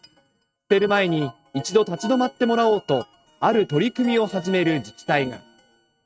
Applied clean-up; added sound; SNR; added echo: neural mask model RNNoise.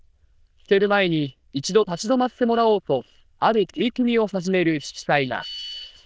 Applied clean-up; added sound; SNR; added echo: neural diffusion model UNIVERSE++.